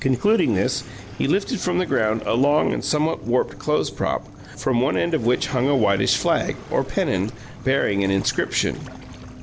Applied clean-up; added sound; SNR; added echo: none; Waves, surf; 17 dB; none.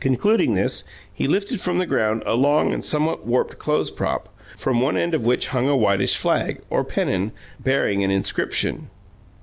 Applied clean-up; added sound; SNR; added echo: none; none; none; none.